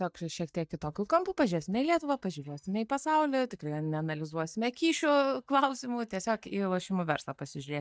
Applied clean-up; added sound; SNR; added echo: neural mask model DeepFilterNet 3.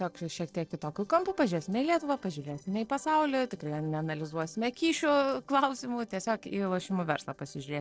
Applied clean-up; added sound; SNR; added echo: neural separator model SepFormer DNS4.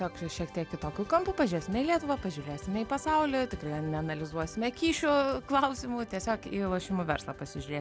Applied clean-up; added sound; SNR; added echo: none; none; none; none.